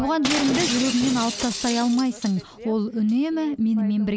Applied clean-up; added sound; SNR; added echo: none; Shatter; 8 dB; none.